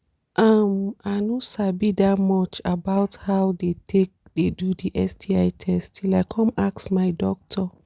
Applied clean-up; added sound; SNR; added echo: none; none; none; none.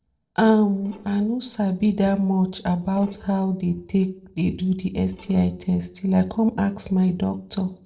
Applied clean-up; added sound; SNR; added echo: neural separator model SepFormer DNS4.